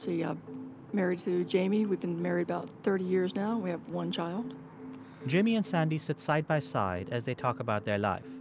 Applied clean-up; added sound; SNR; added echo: none; none; none; none.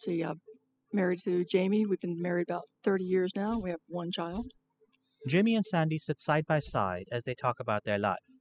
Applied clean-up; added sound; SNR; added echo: classical method spectral subtraction.